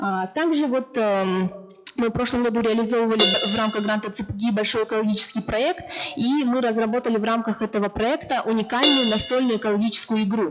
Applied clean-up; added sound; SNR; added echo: classical method log-MMSE.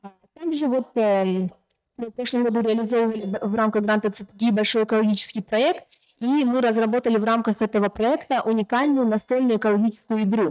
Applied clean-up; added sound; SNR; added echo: neural mask model DeepFilterNet 3.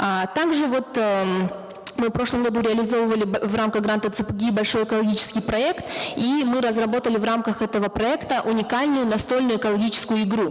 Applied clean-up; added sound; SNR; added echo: none; none; none; none.